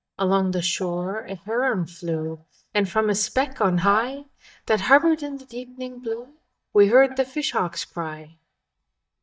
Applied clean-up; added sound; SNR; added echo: neural mask model DeepFilterNet 3.